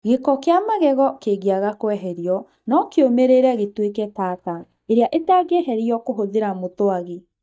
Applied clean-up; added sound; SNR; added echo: neural mask model DeepFilterNet 3.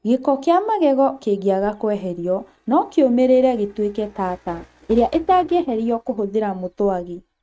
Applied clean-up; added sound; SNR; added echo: neural mask model RNNoise.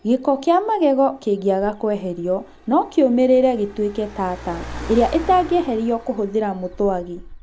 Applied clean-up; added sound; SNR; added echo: none; Car; 17 dB; none.